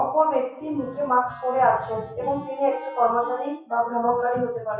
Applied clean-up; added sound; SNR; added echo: classical method WPE with log-MMSE.